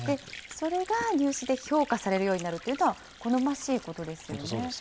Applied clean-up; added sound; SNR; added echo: none; Sink (filling or washing) / Water; 18 dB; none.